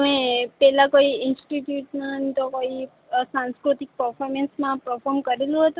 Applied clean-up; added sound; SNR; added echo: none; none; none; none.